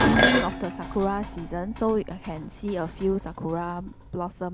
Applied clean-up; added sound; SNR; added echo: none; Dishes, pots, and pans; 1 dB; none.